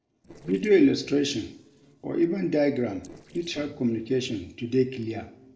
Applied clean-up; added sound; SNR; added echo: neural separator model SepFormer DNS4.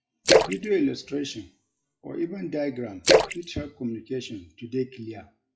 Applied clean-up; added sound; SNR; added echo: classical method WPE with log-MMSE.